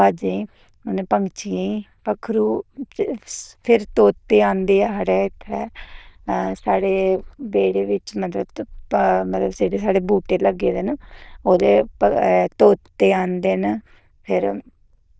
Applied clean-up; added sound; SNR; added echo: neural diffusion model UNIVERSE++.